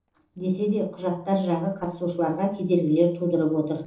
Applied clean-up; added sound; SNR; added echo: neural separator model SepFormer DNS4.